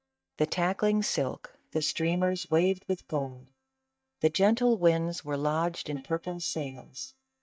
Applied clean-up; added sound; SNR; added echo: neural mask model DeepFilterNet 3.